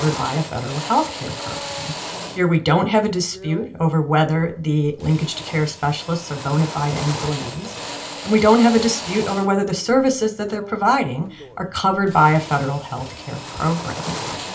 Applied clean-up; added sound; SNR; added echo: none; Drill; 12 dB; reverberation time 0.2 s.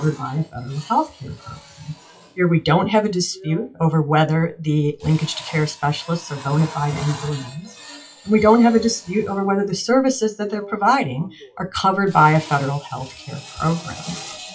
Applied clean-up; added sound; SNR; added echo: classical method WPE with log-MMSE.